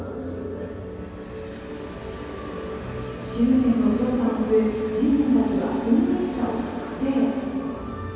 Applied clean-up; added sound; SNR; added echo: none; Train; 16 dB; reverberation time 2.2 s.